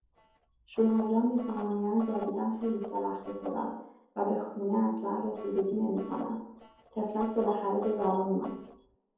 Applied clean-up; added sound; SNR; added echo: neural separator model SepFormer DNS4.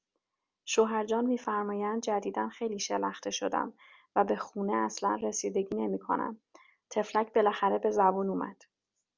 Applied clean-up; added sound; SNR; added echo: none; none; none; none.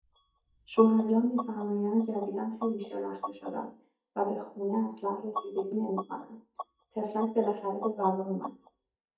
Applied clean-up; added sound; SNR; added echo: neural mask model DeepFilterNet 3.